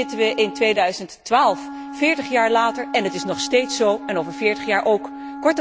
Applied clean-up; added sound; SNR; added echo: none; Wind instrument, woodwind instrument; 12 dB; none.